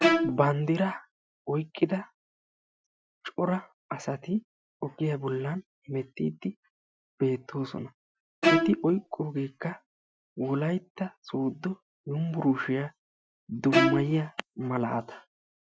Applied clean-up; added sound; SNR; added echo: classical method Wiener filter.